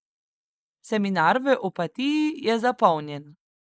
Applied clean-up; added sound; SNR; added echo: neural mask model Resemble Enhance denoiser.